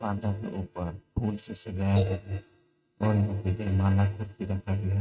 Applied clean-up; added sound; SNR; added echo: neural mask model RNNoise.